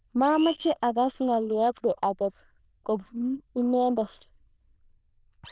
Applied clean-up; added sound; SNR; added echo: neural diffusion model UNIVERSE++.